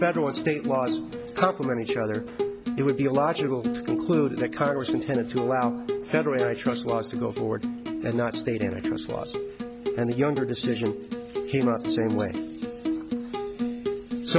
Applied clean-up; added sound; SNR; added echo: none; Acoustic guitar; 3 dB; none.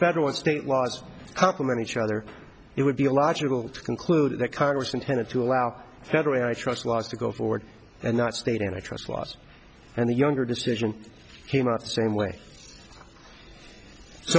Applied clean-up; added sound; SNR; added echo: none; none; none; none.